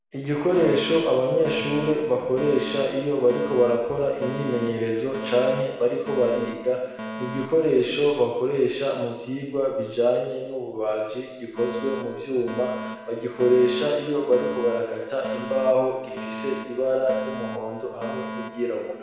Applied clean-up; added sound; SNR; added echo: none; Alarm; 12 dB; reverberation time 1.1 s.